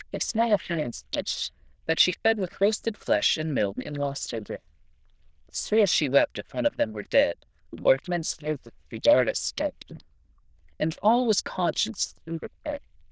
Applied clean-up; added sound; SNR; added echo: neural diffusion model UNIVERSE++.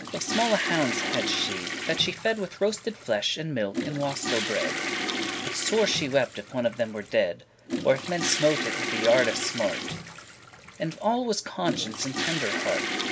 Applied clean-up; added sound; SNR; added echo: none; Toilet flush / Water; 4 dB; none.